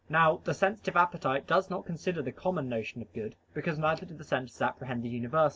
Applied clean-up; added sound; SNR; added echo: none; none; none; none.